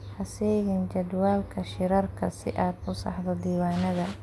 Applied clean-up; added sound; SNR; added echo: none; none; none; none.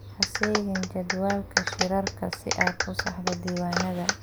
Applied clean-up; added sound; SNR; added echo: none; Clapping; 1 dB; none.